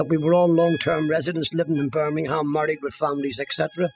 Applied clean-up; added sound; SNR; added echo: classical method spectral subtraction.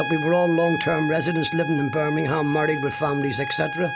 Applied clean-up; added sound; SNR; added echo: none; Trumpet; 7 dB; none.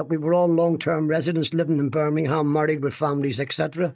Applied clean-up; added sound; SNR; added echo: neural mask model DeepFilterNet 3.